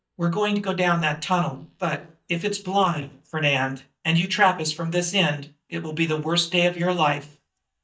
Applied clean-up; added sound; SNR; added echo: neural mask model DeepFilterNet 3.